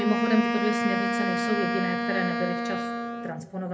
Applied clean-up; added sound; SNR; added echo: none; Wind instrument, woodwind instrument; -1 dB; reverberation time 0.3 s.